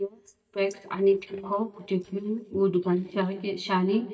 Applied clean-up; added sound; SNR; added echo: neural mask model DeepFilterNet 3.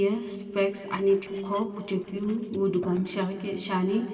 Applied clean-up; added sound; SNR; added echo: neural separator model SepFormer DNS4.